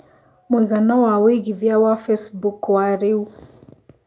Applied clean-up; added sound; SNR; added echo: none; none; none; none.